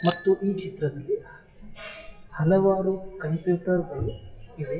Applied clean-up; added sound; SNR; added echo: classical method WPE with log-MMSE.